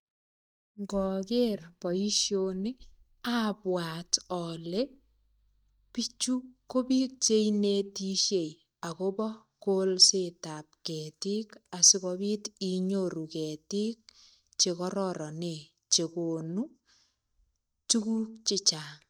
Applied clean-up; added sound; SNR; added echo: neural mask model DeepFilterNet 3.